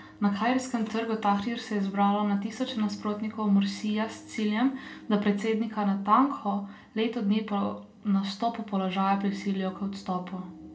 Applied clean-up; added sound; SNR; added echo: none; none; none; reverberation time 0.5 s.